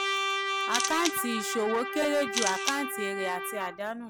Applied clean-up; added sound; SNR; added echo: none; Camera + Trumpet; 1 dB; none.